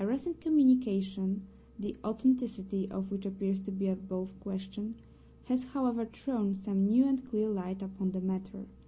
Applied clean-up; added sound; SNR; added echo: none; none; none; none.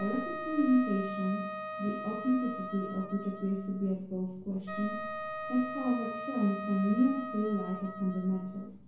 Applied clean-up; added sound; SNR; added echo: none; Wind instrument, woodwind instrument; 8 dB; reverberation time 0.6 s.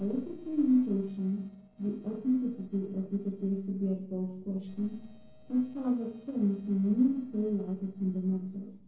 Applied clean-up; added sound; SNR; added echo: neural separator model SepFormer DNS4.